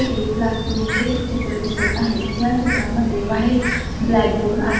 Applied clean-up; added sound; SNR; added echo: none; Bird; 4 dB; reverberation time 1.2 s.